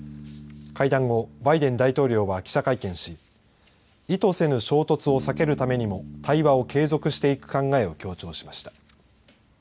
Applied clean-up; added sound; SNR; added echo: none; Bass guitar; 19 dB; none.